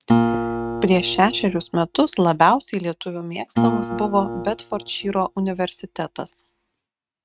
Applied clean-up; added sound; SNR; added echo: neural mask model RNNoise.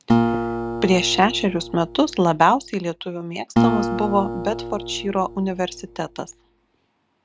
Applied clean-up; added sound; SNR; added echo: none; Acoustic guitar; 3 dB; none.